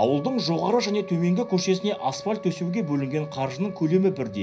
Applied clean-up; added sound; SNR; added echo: none; Wind instrument, woodwind instrument; 16 dB; reverberation time 0.5 s.